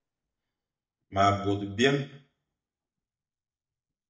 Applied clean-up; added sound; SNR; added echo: neural mask model DeepFilterNet 3.